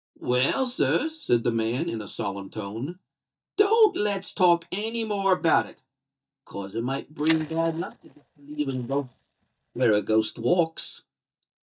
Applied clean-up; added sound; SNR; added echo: neural mask model DeepFilterNet 3.